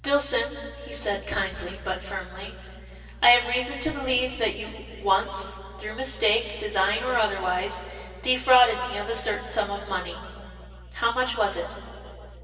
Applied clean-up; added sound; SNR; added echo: none; none; none; reverberation time 2.5 s.